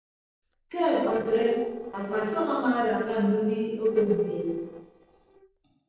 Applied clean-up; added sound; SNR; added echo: neural separator model SepFormer DNS4.